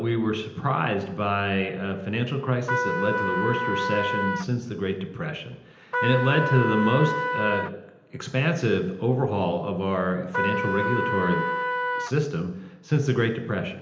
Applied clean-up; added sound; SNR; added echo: none; Trumpet; 2 dB; reverberation time 0.9 s.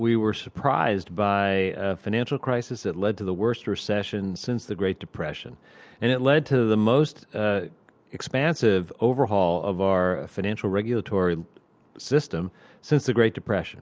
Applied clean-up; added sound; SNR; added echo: none; none; none; none.